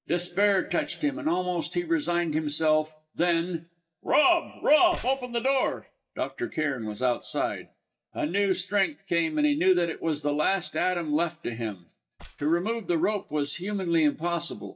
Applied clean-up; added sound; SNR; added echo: neural mask model DeepFilterNet 3.